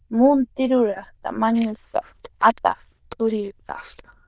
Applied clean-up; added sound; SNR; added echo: neural diffusion model UNIVERSE++.